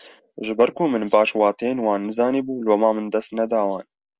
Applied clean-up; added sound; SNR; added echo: none; none; none; none.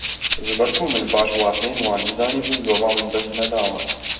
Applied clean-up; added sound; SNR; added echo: none; Rattle (instrument); 4 dB; reverberation time 1.2 s.